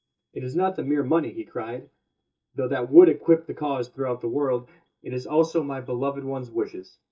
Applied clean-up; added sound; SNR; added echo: neural mask model DeepFilterNet 3.